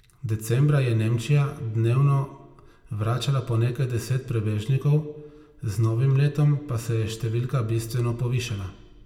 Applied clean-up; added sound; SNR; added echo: none; none; none; reverberation time 0.2 s.